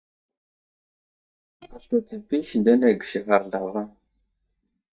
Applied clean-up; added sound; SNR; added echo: neural mask model DeepFilterNet 3.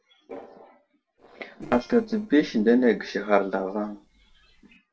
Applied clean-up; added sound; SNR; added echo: neural separator model SepFormer DNS4.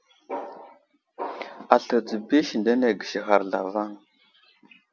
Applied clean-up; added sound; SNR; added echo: none; none; none; none.